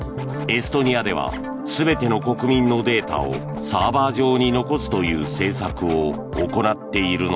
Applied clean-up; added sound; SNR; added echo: none; Zipper (clothing); 19 dB; none.